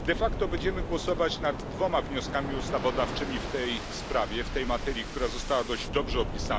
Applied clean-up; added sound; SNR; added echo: none; Waves, surf; 3 dB; none.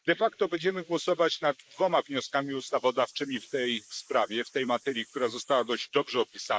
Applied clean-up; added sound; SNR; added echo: neural mask model Resemble Enhance denoiser.